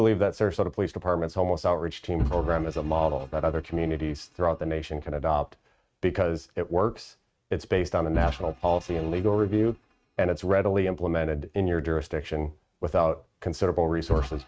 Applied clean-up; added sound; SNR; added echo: neural mask model RNNoise.